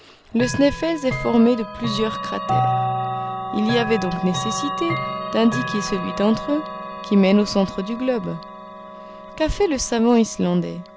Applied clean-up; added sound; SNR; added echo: none; Chime / Clock; 6 dB; none.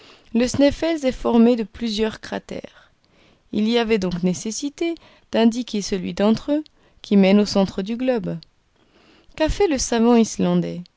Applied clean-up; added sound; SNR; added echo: none; none; none; none.